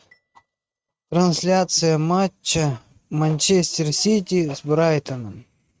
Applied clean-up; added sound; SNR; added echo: neural mask model RNNoise.